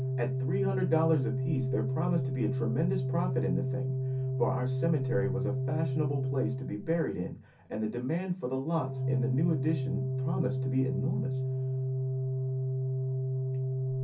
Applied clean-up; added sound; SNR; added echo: none; Organ; -2 dB; reverberation time 0.3 s.